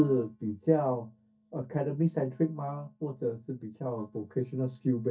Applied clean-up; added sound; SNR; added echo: neural mask model DeepFilterNet 3.